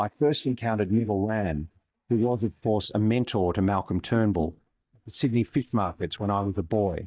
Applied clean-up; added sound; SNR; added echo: neural mask model DeepFilterNet 3.